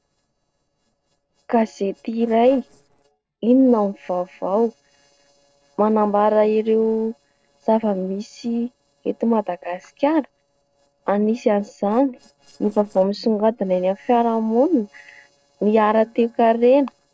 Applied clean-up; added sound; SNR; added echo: neural separator model SepFormer DNS4.